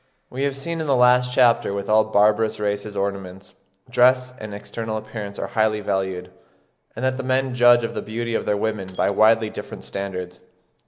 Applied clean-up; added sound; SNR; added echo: none; Shatter; 16 dB; none.